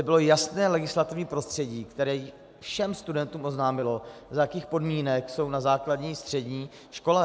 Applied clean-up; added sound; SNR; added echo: none; none; none; none.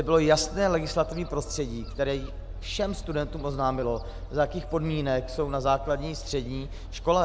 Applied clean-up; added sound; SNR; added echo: none; Gull, seagull; 10 dB; none.